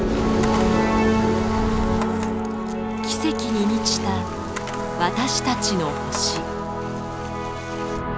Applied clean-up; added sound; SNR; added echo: none; Camera; 18 dB; none.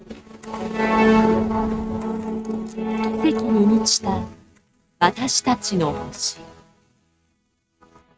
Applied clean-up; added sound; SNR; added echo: neural mask model RNNoise.